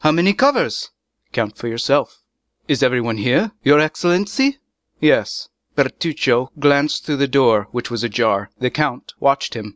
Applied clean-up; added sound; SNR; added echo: none; none; none; none.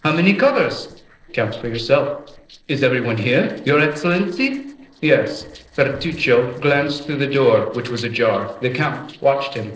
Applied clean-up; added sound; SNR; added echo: neural separator model SepFormer DNS4.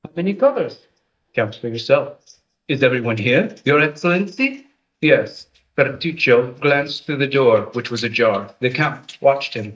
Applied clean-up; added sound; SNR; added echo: neural mask model DeepFilterNet 3.